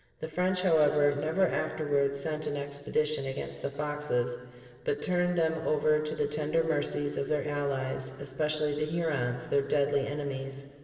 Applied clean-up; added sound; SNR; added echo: neural separator model SepFormer DNS4.